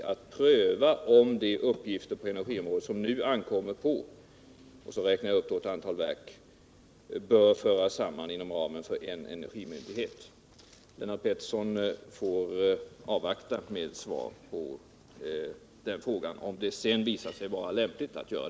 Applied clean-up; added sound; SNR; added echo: none; none; none; none.